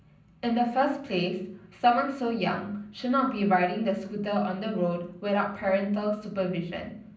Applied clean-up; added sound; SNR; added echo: none; none; none; reverberation time 0.6 s.